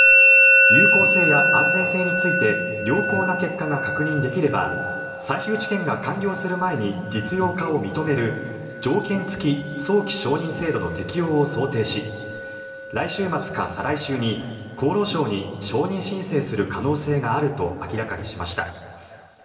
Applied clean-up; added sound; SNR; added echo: none; Musical instrument; -1 dB; reverberation time 2.4 s.